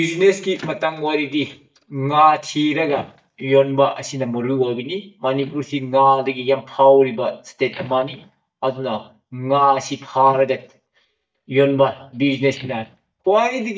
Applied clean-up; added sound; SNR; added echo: neural mask model DeepFilterNet 3.